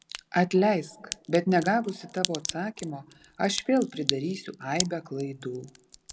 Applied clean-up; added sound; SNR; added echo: none; Crack; 10 dB; none.